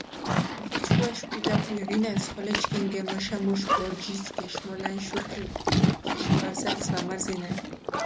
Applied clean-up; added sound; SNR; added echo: none; Livestock, farm animals, working animals; -4 dB; none.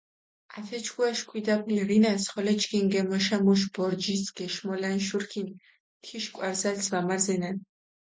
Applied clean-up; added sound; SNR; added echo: none; none; none; none.